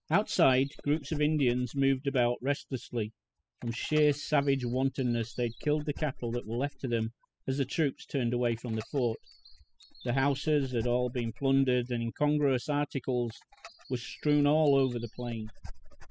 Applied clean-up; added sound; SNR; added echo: classical method spectral subtraction.